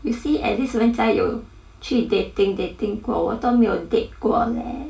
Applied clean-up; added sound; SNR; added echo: none; none; none; reverberation time 0.2 s.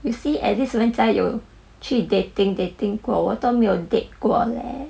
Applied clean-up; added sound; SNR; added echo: none; none; none; none.